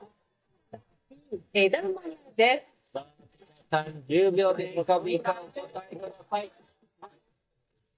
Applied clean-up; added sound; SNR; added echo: neural mask model DeepFilterNet 3.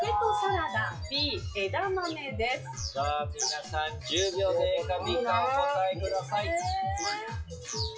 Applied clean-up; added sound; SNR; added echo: classical method WPE with log-MMSE.